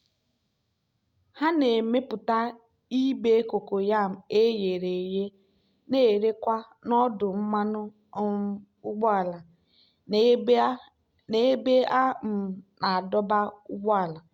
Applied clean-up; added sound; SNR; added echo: none; none; none; none.